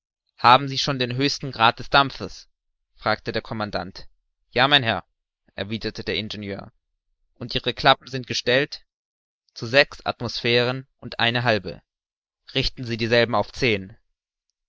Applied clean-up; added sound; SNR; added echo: neural mask model Resemble Enhance denoiser.